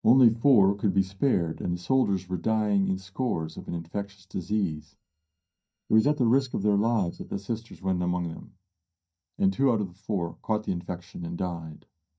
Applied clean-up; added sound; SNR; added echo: neural mask model DeepFilterNet 3.